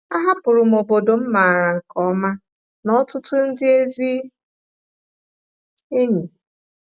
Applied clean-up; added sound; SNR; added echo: none; none; none; none.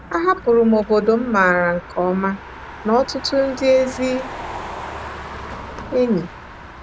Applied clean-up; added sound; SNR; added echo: none; Motor vehicle (road); 14 dB; none.